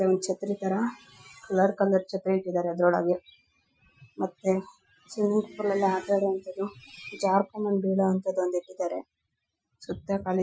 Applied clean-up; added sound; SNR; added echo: classical method Wiener filter.